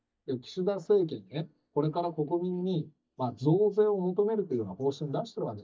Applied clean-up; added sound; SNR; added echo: neural mask model DeepFilterNet 3.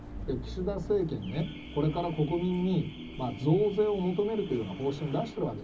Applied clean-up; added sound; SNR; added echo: none; Alarm / Car; 14 dB; reverberation time 0.4 s.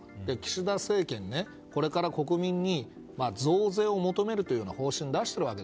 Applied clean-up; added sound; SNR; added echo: none; none; none; none.